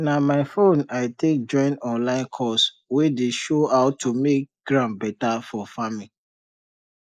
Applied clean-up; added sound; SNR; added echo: neural mask model Resemble Enhance denoiser.